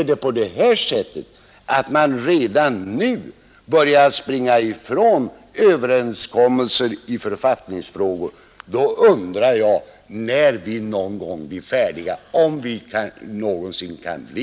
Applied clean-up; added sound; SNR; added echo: none; none; none; none.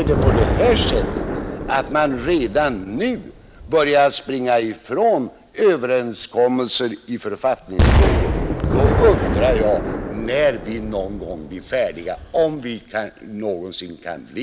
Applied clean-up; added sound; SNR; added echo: none; Explosion; 2 dB; none.